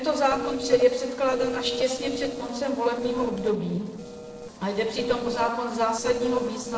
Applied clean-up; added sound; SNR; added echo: neural separator model SepFormer DNS4.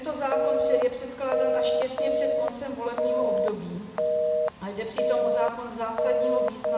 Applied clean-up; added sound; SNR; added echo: none; Telephone; -5 dB; reverberation time 2.0 s.